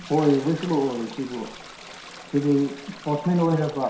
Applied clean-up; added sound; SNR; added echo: none; Toilet flush; 17 dB; reverberation time 0.7 s.